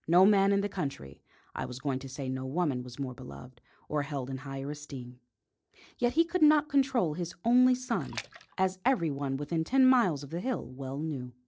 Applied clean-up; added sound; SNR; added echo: neural separator model SepFormer DNS4.